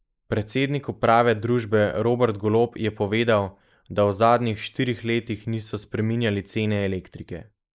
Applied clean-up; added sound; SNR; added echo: neural mask model Resemble Enhance denoiser.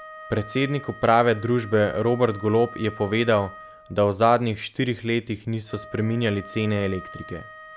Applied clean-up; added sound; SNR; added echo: none; Wind instrument, woodwind instrument; 19 dB; none.